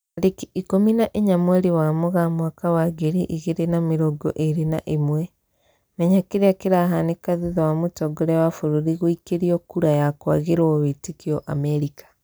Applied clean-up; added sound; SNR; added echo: none; none; none; none.